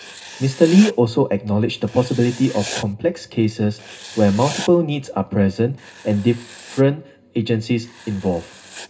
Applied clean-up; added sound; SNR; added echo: none; Writing; 17 dB; reverberation time 0.2 s.